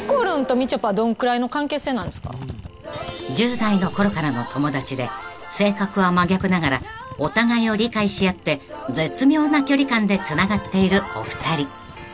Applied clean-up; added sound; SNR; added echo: none; Typing; 18 dB; none.